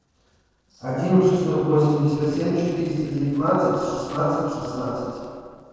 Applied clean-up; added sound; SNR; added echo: neural separator model SepFormer DNS4.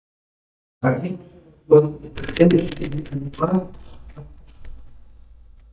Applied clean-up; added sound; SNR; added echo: neural mask model DeepFilterNet 3.